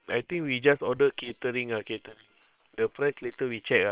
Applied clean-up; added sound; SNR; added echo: neural separator model SepFormer WHAM!.